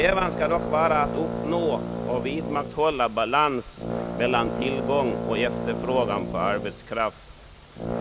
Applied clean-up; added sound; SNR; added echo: none; Brass instrument; 5 dB; none.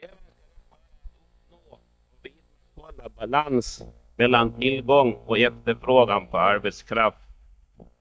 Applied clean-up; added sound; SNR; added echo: neural mask model DeepFilterNet 3.